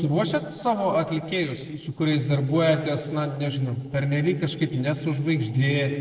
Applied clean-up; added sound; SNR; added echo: neural separator model SepFormer DNS4.